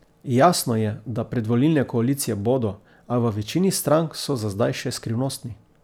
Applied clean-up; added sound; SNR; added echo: none; none; none; none.